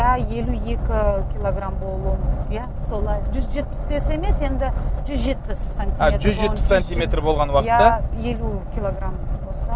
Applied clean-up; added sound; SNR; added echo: none; none; none; none.